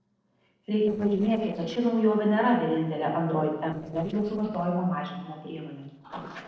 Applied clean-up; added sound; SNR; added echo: neural separator model SepFormer DNS4.